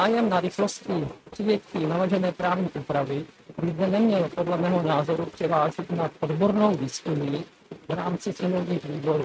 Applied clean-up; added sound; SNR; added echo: neural mask model RNNoise.